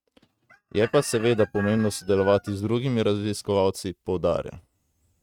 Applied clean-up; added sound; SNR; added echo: neural mask model RNNoise.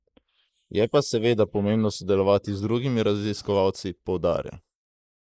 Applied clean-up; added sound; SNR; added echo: neural mask model Resemble Enhance denoiser.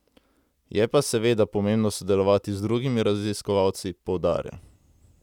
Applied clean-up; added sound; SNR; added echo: none; none; none; none.